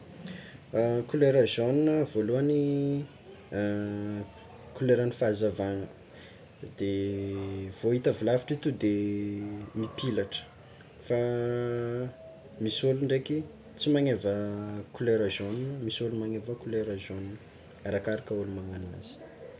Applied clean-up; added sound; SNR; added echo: none; none; none; none.